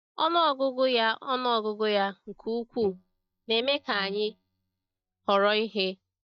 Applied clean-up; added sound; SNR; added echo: neural mask model DeepFilterNet 3.